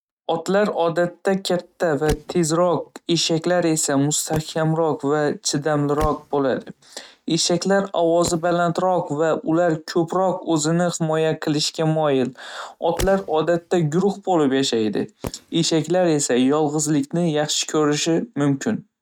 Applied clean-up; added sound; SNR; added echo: neural mask model RNNoise.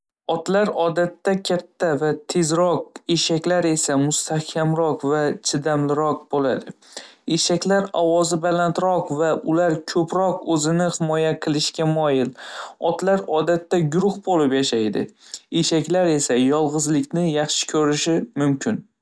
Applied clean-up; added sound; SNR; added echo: none; none; none; none.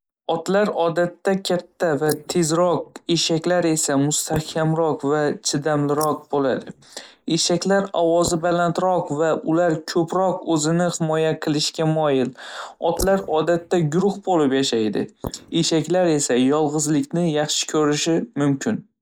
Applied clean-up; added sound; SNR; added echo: neural mask model Resemble Enhance denoiser.